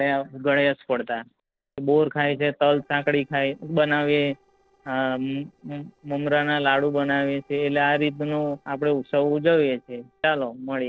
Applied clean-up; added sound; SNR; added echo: neural separator model SepFormer DNS4.